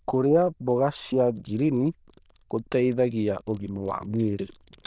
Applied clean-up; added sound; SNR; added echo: neural diffusion model UNIVERSE++.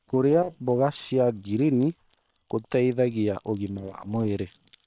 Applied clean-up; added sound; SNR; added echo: neural separator model SepFormer WHAM!.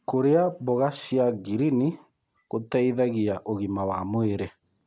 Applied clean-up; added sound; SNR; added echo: none; none; none; none.